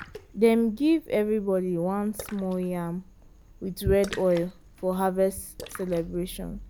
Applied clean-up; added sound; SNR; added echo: none; Splash, splatter; 18 dB; none.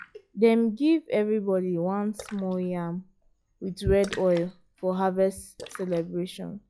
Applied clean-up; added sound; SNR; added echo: classical method log-MMSE.